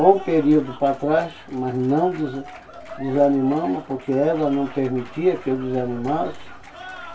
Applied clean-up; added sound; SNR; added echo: none; Applause / Cheering; 19 dB; reverberation time 0.1 s.